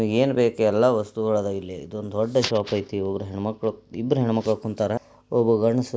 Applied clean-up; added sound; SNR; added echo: none; none; none; none.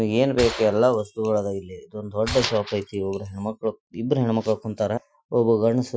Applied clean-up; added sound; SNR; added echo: classical method Wiener filter.